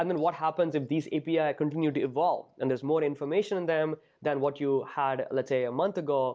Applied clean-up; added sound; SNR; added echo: none; none; none; none.